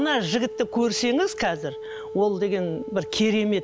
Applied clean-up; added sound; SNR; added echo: none; Wind instrument, woodwind instrument; 12 dB; none.